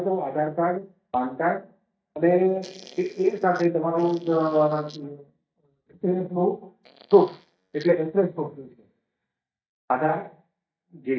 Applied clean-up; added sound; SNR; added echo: neural mask model DeepFilterNet 3.